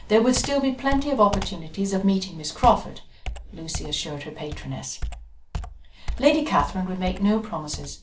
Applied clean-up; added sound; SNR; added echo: none; Computer keyboard; 9 dB; none.